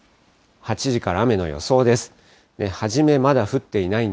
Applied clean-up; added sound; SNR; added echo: none; none; none; none.